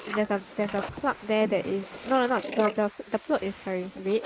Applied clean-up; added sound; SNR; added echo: neural mask model Resemble Enhance denoiser.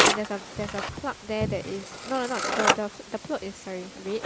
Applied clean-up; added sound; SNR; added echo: none; Scissors; -3 dB; none.